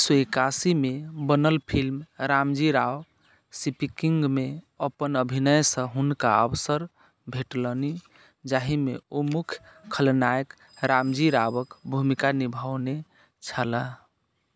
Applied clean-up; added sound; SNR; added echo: none; none; none; none.